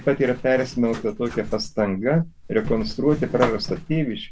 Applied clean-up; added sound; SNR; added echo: none; Zipper (clothing); 10 dB; none.